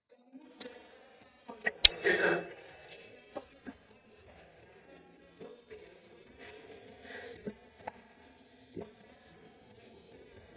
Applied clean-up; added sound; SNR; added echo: neural mask model DeepFilterNet 3.